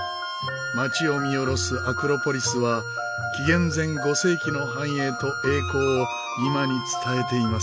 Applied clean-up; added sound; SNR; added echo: none; none; none; none.